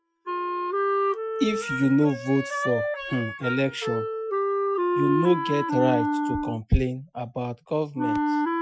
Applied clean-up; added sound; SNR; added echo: classical method Wiener filter.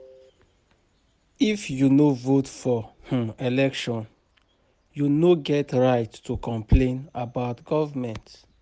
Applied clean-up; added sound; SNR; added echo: none; none; none; none.